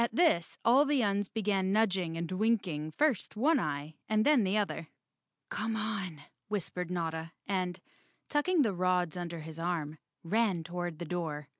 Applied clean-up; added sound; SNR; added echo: none; none; none; none.